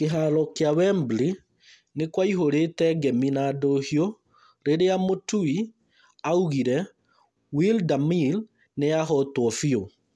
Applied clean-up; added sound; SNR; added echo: none; none; none; none.